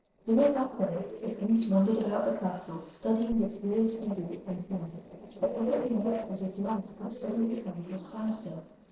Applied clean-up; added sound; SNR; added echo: neural separator model SepFormer DNS4.